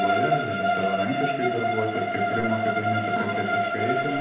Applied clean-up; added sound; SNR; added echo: none; Bowed string instrument; -3 dB; reverberation time 0.9 s.